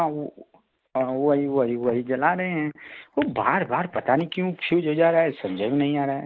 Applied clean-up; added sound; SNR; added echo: neural mask model Resemble Enhance denoiser.